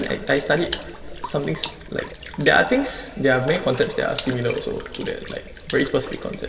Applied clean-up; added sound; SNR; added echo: none; Water / Splash, splatter; 10 dB; reverberation time 2.2 s.